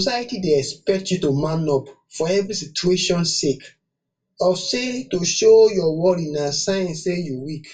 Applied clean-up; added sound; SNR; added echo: none; none; none; reverberation time 0.2 s.